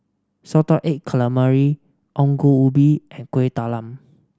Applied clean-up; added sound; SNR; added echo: none; none; none; none.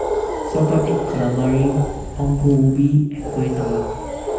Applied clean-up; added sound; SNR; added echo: none; Animal; 5 dB; reverberation time 0.9 s.